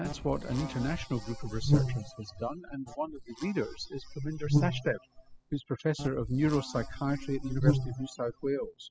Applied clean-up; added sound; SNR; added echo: classical method spectral subtraction.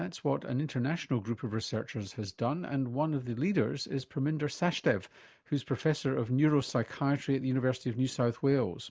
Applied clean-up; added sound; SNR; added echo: none; none; none; none.